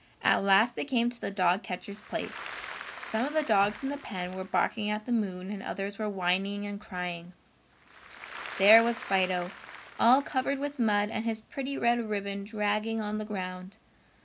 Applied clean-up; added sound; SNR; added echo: none; Applause / Crowd; 15 dB; none.